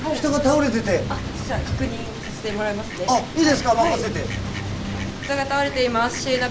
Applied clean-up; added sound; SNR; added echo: none; Fowl; 10 dB; none.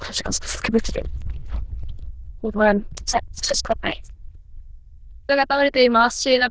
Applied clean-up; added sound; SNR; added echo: neural diffusion model UNIVERSE++.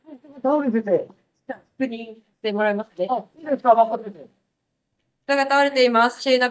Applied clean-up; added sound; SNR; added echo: neural mask model DeepFilterNet 3.